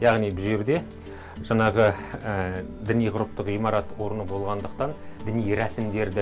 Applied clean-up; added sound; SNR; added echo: none; none; none; none.